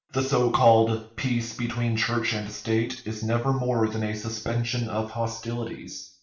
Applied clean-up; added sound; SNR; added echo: none; none; none; reverberation time 0.4 s.